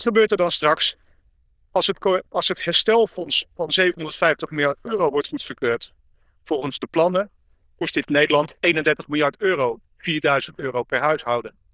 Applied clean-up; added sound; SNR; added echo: neural diffusion model UNIVERSE++.